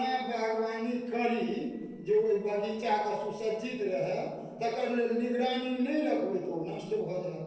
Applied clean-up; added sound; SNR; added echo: neural separator model SepFormer DNS4.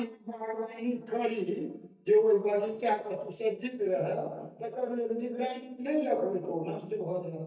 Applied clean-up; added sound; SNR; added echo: neural mask model DeepFilterNet 3.